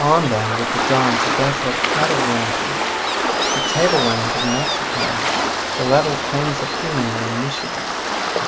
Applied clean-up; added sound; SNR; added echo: none; Waves, surf; -2 dB; none.